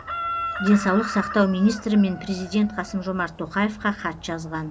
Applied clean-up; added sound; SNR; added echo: none; Chicken, rooster; 11 dB; none.